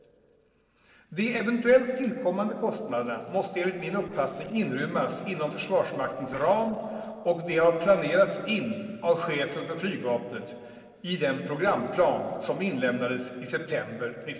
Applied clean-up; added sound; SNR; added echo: neural separator model SepFormer DNS4.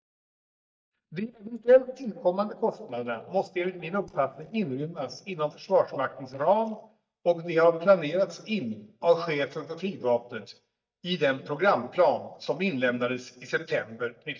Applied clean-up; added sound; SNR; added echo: neural mask model DeepFilterNet 3.